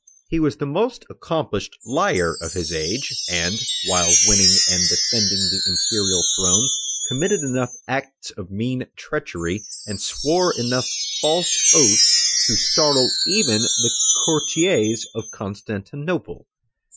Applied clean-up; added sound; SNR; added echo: classical method Wiener filter.